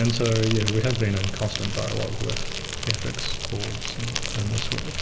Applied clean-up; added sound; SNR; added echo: none; Insect; 3 dB; reverberation time 2.0 s.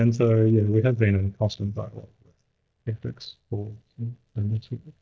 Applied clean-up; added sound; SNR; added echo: neural mask model DeepFilterNet 3.